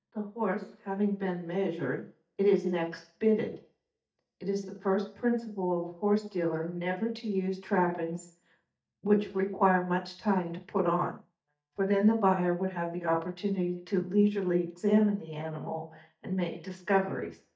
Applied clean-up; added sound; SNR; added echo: neural mask model DeepFilterNet 3.